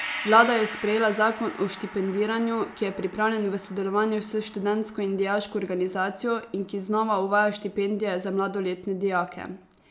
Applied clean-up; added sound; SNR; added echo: none; Gong; 16 dB; none.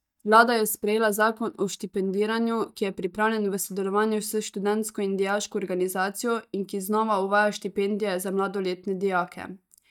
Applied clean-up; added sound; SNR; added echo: neural mask model DeepFilterNet 3.